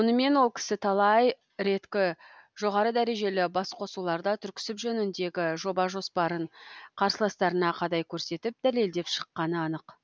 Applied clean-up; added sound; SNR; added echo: none; none; none; none.